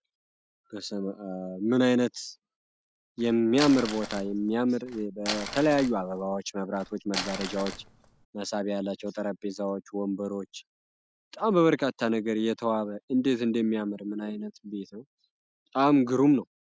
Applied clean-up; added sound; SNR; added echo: none; Crumpling, crinkling; 10 dB; none.